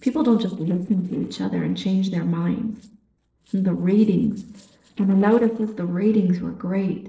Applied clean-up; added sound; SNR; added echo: neural separator model SepFormer DNS4.